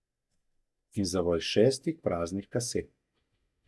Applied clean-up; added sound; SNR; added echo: neural mask model DeepFilterNet 3.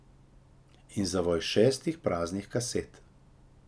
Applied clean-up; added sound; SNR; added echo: none; none; none; none.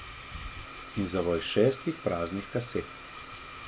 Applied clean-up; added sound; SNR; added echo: none; Domestic sounds, home sounds; 11 dB; none.